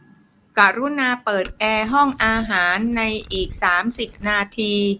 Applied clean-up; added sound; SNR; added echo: none; Glass; 18 dB; none.